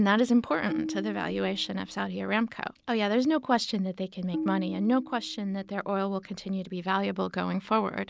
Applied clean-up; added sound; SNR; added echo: none; Tabla; 11 dB; none.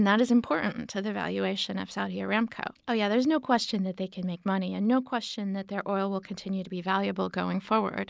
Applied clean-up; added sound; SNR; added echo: neural mask model Resemble Enhance denoiser.